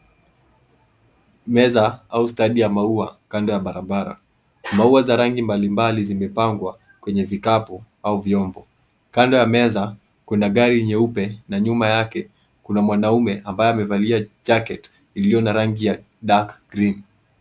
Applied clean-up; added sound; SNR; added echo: none; none; none; none.